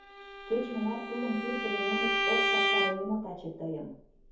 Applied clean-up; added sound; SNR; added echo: none; Bowed string instrument; -3 dB; reverberation time 0.6 s.